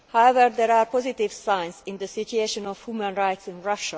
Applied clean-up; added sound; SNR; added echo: none; none; none; none.